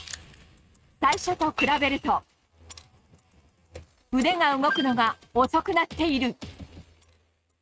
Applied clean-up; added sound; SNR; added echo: neural mask model RNNoise.